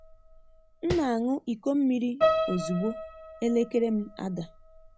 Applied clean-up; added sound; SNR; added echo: none; Piano + Tap; 4 dB; none.